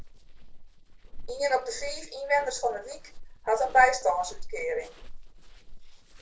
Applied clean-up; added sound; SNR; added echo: neural separator model SepFormer DNS4.